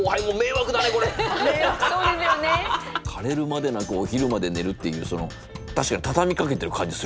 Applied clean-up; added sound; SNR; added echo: none; Percussion; 13 dB; none.